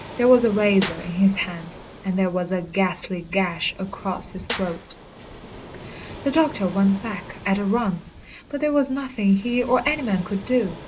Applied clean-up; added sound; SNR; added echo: none; Clapping / Drum kit + Waves, surf; 14 dB; none.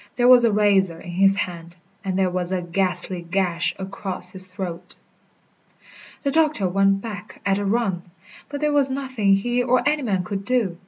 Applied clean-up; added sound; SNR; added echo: none; none; none; none.